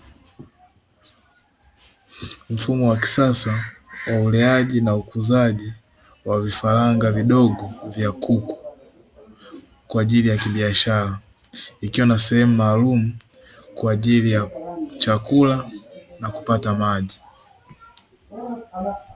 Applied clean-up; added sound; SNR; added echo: none; none; none; none.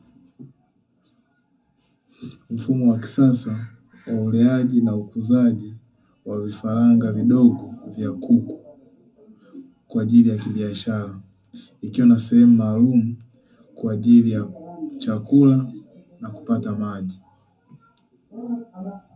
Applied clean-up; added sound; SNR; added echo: none; none; none; reverberation time 0.3 s.